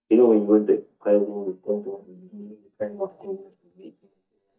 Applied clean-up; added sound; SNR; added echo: neural mask model DeepFilterNet 3.